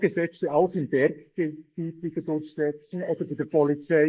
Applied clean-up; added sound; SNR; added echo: neural mask model Resemble Enhance denoiser.